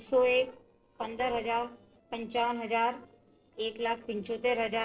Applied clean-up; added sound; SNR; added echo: neural separator model SepFormer DNS4.